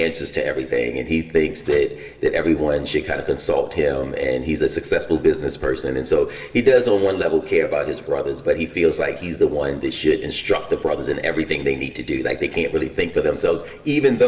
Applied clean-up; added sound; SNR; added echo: neural separator model SepFormer DNS4.